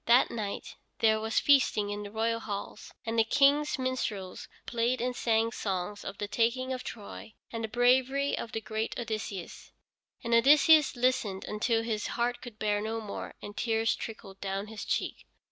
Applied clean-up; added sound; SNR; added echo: none; none; none; none.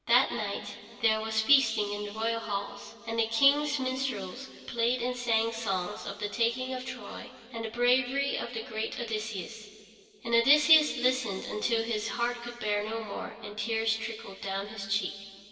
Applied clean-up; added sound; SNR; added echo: none; none; none; reverberation time 2.4 s.